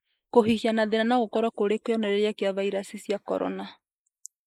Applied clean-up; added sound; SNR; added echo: neural mask model Resemble Enhance denoiser.